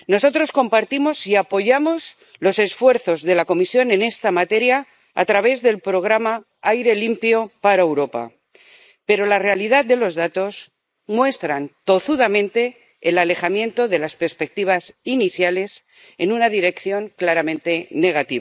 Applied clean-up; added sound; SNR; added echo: neural mask model Resemble Enhance denoiser.